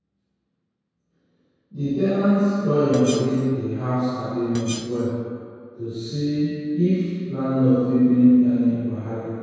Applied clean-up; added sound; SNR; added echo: none; Screech; 18 dB; reverberation time 2.0 s.